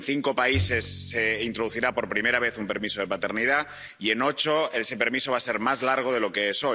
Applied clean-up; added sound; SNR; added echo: none; Bowed string instrument; 12 dB; none.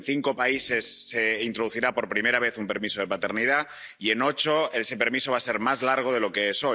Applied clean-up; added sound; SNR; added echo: neural mask model DeepFilterNet 3.